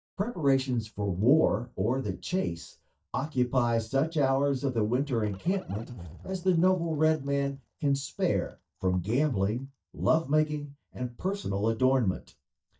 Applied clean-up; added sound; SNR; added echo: neural mask model DeepFilterNet 3.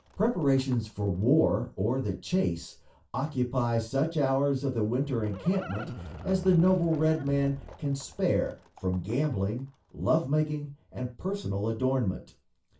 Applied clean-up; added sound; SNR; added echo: none; Livestock, farm animals, working animals; 20 dB; reverberation time 0.2 s.